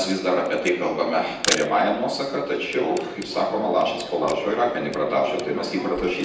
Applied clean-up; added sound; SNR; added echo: none; Camera; 13 dB; reverberation time 0.8 s.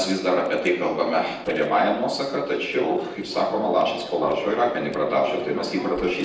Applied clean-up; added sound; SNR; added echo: neural separator model SepFormer DNS4.